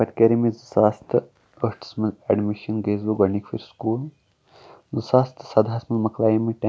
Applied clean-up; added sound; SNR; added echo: none; none; none; none.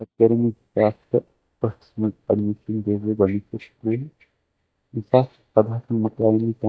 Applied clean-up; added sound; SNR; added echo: neural mask model DeepFilterNet 3.